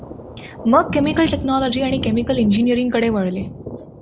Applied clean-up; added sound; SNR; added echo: none; Thunder; 10 dB; none.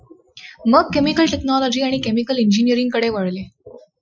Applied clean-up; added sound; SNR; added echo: classical method Wiener filter.